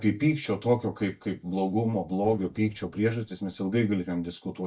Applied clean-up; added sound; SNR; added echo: neural mask model DeepFilterNet 3.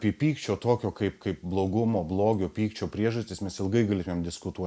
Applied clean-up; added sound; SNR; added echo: none; none; none; none.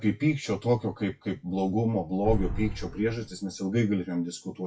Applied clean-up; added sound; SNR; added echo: classical method WPE with log-MMSE.